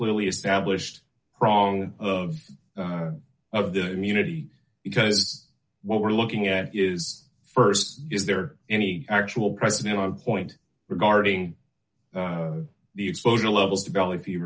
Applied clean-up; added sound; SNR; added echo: none; none; none; none.